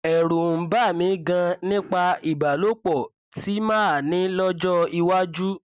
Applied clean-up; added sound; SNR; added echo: none; none; none; none.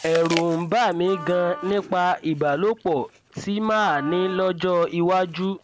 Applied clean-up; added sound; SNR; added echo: none; Wind instrument, woodwind instrument + Chewing, mastication; 15 dB; none.